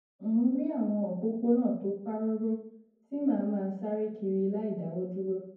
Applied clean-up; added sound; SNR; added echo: none; none; none; reverberation time 0.9 s.